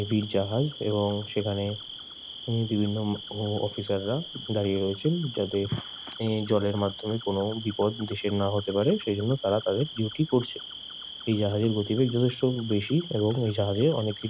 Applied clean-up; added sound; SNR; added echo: none; Cricket; 14 dB; none.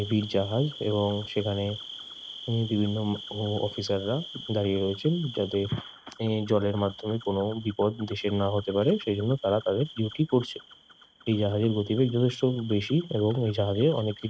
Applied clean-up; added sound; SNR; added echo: neural mask model RNNoise.